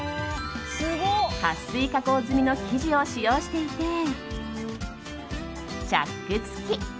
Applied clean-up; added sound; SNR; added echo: none; none; none; none.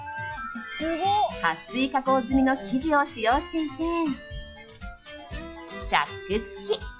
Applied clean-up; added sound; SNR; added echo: classical method log-MMSE.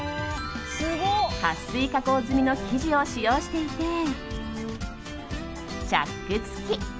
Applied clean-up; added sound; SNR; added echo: none; Wind; 17 dB; none.